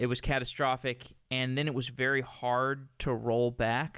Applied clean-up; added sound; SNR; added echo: none; none; none; none.